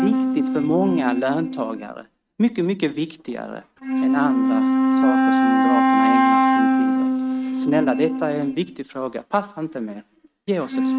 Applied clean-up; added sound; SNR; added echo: neural mask model RNNoise.